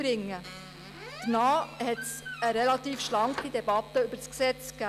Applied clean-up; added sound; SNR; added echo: none; Squeak; 14 dB; none.